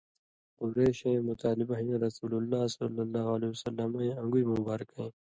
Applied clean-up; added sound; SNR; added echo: none; none; none; none.